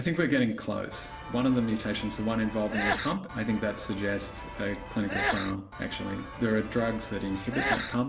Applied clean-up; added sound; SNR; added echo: none; Sneeze / Church bell; 6 dB; reverberation time 0.6 s.